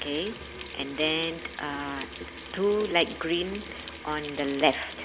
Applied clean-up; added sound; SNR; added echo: none; Sink (filling or washing) / Water tap, faucet; 11 dB; none.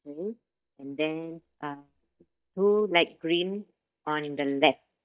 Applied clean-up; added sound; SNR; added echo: neural mask model DeepFilterNet 3.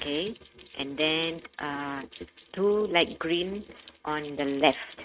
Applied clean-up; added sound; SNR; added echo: neural mask model RNNoise.